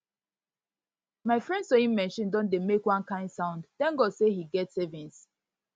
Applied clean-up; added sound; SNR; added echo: none; none; none; none.